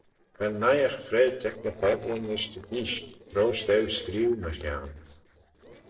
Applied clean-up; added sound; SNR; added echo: neural separator model SepFormer DNS4.